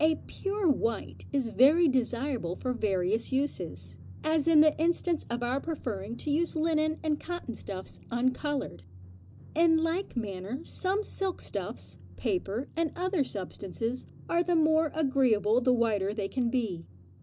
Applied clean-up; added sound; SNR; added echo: none; Drum; 18 dB; none.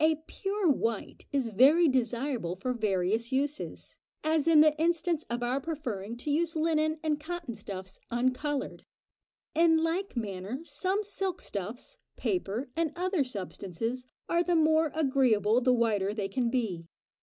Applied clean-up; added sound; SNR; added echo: none; none; none; none.